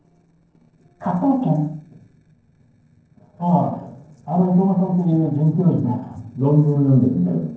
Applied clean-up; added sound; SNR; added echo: neural separator model SepFormer DNS4.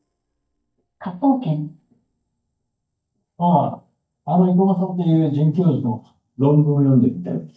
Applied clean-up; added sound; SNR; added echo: neural mask model DeepFilterNet 3.